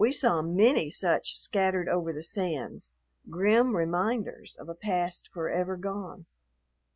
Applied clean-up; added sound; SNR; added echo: none; none; none; none.